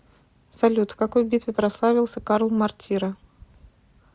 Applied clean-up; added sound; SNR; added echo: none; none; none; none.